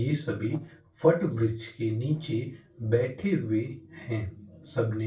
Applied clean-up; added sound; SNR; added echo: neural separator model SepFormer DNS4.